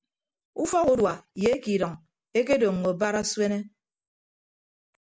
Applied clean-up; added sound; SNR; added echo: none; none; none; none.